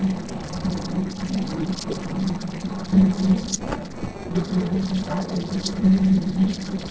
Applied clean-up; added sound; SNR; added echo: neural separator model SepFormer DNS4.